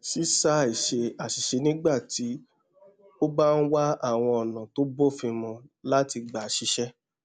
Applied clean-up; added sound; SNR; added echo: none; none; none; none.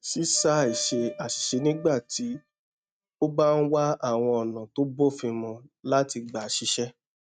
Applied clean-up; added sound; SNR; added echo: neural mask model RNNoise.